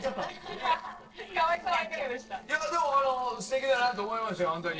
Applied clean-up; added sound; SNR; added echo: neural separator model SepFormer DNS4.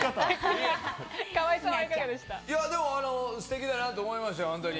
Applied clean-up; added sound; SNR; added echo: none; none; none; none.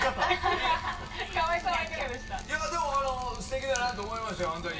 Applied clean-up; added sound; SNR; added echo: none; Drip; 11 dB; reverberation time 0.2 s.